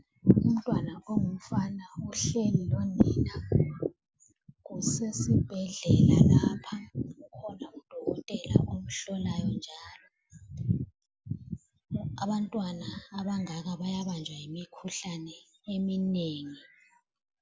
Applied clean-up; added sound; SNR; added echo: none; none; none; none.